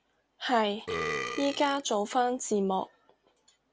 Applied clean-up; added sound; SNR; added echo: none; Burping, eructation; 6 dB; none.